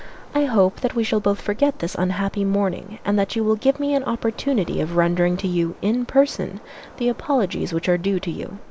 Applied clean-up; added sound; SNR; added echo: none; Waves, surf; 17 dB; none.